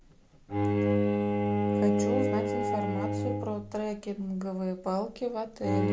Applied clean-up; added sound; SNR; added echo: none; Bowed string instrument; -5 dB; none.